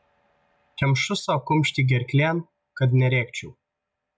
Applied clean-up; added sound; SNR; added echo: none; none; none; none.